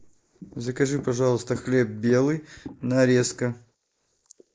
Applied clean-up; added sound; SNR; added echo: neural mask model Resemble Enhance denoiser.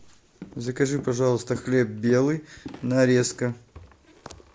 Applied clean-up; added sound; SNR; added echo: none; Walk, footsteps; 19 dB; none.